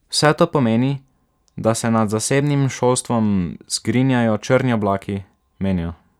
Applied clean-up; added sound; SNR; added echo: none; none; none; none.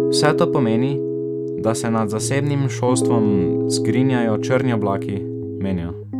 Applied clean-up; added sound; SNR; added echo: none; Piano; 0 dB; none.